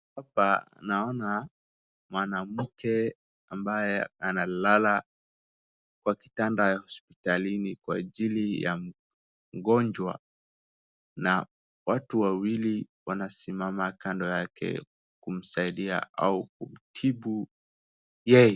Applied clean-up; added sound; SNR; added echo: none; none; none; none.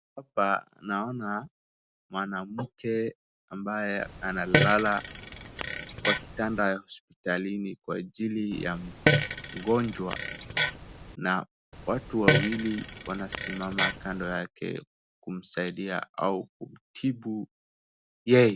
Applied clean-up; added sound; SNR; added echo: none; Fart; -1 dB; none.